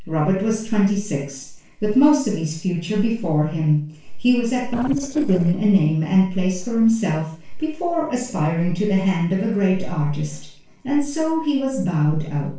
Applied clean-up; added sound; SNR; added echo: neural separator model SepFormer DNS4.